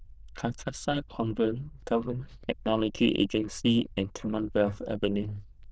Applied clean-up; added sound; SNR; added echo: neural diffusion model UNIVERSE++.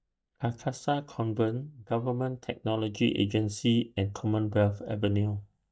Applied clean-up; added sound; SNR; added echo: neural mask model DeepFilterNet 3.